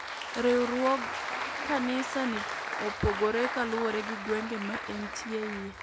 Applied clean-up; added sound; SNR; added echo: none; Applause; 4 dB; none.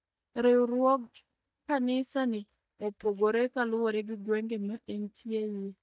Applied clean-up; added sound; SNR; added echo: neural mask model DeepFilterNet 3.